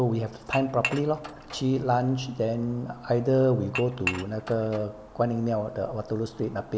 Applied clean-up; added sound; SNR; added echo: none; Dishes, pots, and pans / Chink, clink; 11 dB; none.